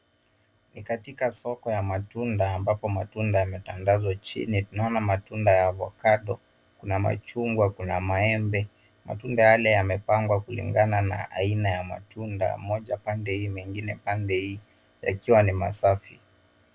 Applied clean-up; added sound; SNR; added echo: none; none; none; none.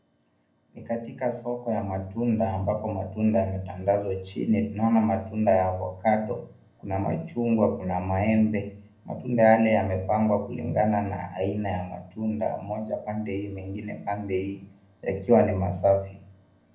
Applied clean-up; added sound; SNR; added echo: none; none; none; reverberation time 0.5 s.